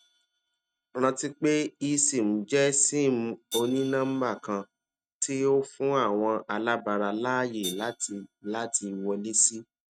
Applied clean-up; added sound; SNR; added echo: neural mask model RNNoise.